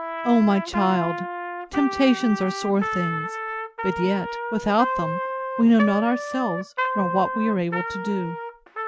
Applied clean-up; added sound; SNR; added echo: none; Trumpet; 6 dB; none.